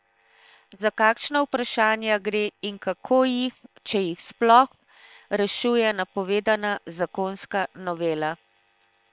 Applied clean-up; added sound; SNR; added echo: neural separator model SepFormer WHAM!.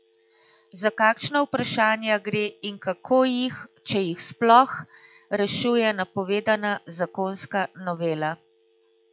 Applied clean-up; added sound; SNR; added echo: classical method log-MMSE.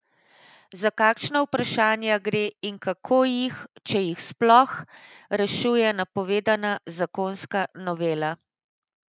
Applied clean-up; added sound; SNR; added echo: none; none; none; none.